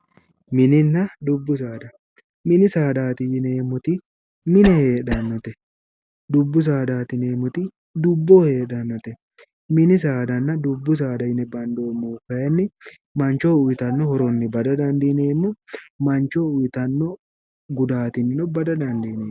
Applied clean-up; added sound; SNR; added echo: none; Cough; 9 dB; none.